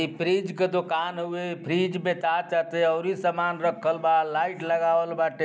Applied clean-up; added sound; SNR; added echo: none; none; none; none.